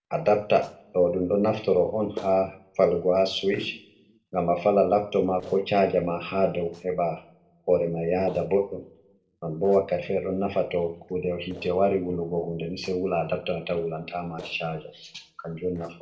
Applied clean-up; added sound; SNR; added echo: neural separator model SepFormer DNS4.